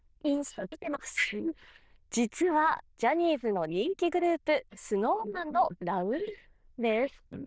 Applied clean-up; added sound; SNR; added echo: neural diffusion model UNIVERSE++.